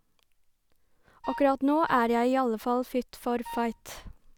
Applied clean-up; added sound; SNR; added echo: none; Wind instrument, woodwind instrument; 13 dB; none.